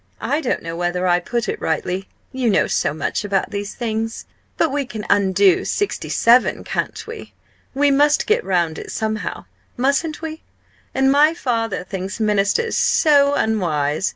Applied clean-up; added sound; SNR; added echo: none; none; none; none.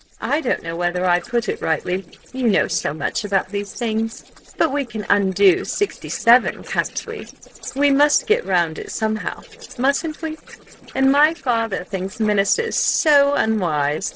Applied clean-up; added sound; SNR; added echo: neural separator model SepFormer DNS4.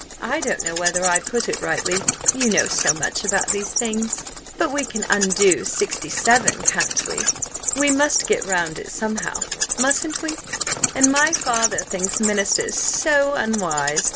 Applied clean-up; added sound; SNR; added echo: none; Wild animals; 2 dB; none.